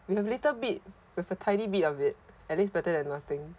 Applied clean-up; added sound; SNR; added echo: none; none; none; none.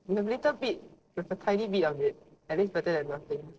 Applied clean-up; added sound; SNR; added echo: neural separator model SepFormer DNS4.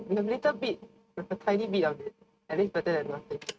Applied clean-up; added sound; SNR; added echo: neural mask model RNNoise.